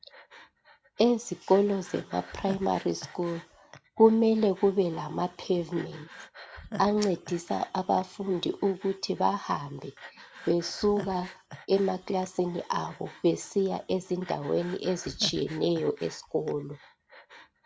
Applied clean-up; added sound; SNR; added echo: none; Breathing; 19 dB; none.